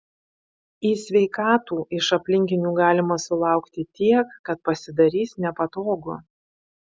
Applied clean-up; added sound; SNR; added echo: none; none; none; none.